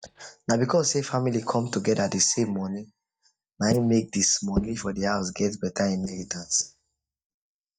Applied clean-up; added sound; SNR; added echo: neural mask model DeepFilterNet 3.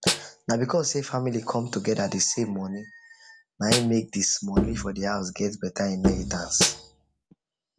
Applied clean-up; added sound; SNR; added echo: none; Bowed string instrument + Snare drum; 2 dB; none.